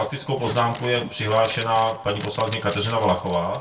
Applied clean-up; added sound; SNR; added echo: none; Zipper (clothing); 13 dB; reverberation time 0.2 s.